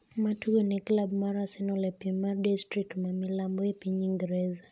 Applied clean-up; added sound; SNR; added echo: none; none; none; none.